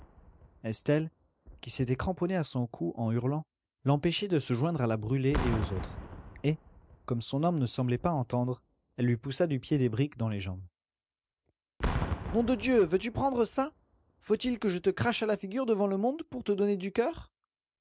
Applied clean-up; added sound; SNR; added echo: none; Boom; 12 dB; none.